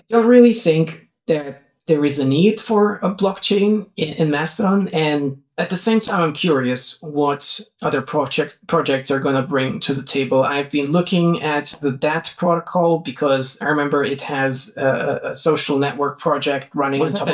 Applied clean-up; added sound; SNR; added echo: neural mask model DeepFilterNet 3.